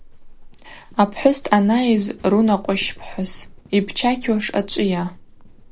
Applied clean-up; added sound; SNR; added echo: none; Livestock, farm animals, working animals; 17 dB; none.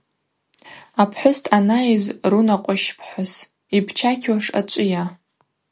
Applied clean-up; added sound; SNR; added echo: none; none; none; none.